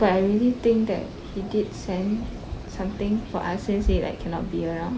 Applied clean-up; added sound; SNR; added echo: none; none; none; none.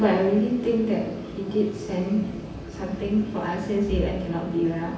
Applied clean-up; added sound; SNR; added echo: none; none; none; reverberation time 0.9 s.